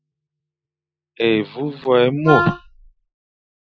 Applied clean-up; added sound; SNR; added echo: classical method Wiener filter.